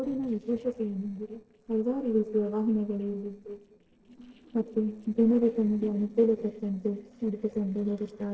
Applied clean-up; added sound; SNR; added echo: neural separator model SepFormer DNS4.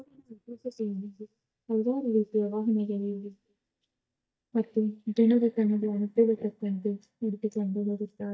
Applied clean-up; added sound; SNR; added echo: neural mask model DeepFilterNet 3.